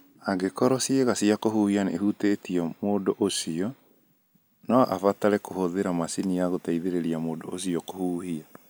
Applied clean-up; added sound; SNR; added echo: none; none; none; none.